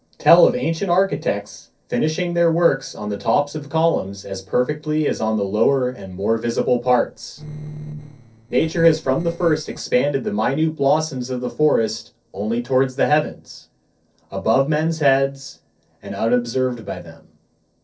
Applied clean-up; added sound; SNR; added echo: neural separator model SepFormer DNS4.